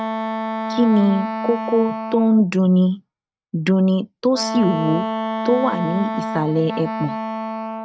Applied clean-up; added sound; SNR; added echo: neural mask model RNNoise.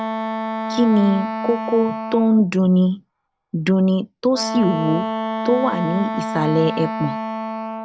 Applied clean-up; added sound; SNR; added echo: none; Wind instrument, woodwind instrument; 6 dB; none.